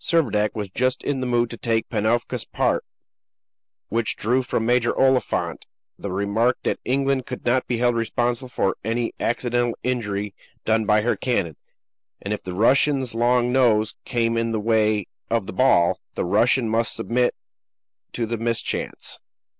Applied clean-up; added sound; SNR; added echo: none; none; none; none.